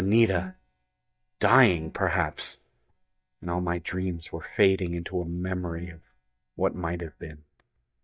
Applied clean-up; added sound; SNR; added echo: neural mask model DeepFilterNet 3.